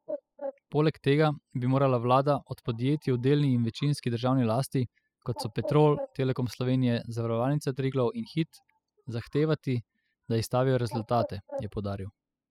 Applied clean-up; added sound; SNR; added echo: classical method spectral subtraction.